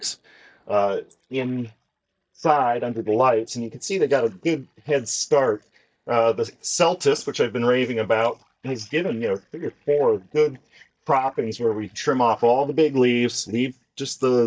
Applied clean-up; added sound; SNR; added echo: neural mask model DeepFilterNet 3.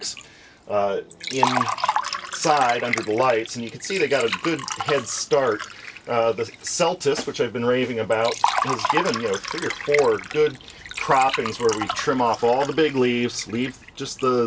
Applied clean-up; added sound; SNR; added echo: none; Liquid; 7 dB; none.